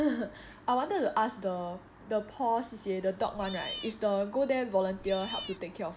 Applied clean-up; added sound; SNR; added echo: none; Cat; 10 dB; none.